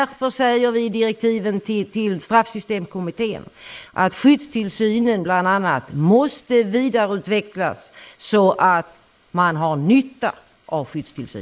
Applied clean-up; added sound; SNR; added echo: neural mask model Resemble Enhance denoiser.